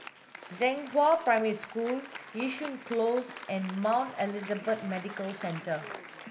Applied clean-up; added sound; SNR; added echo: none; Applause; 14 dB; none.